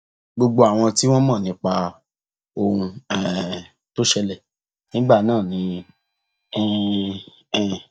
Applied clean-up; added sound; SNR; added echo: neural mask model DeepFilterNet 3.